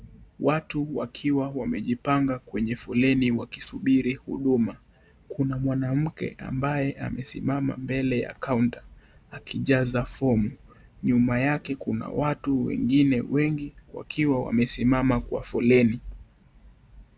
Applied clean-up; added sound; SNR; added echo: none; none; none; none.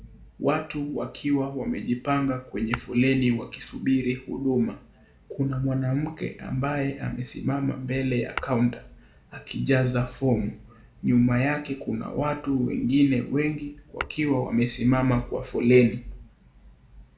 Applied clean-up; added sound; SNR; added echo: none; Tap / Glass; 16 dB; reverberation time 0.4 s.